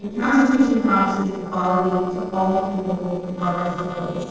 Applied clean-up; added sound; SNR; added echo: neural separator model SepFormer DNS4.